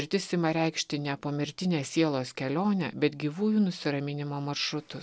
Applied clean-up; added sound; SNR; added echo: none; none; none; none.